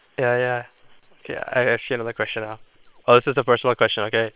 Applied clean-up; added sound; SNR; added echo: neural separator model SepFormer WHAM!.